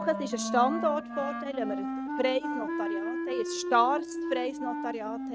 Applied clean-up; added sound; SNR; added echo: neural mask model RNNoise.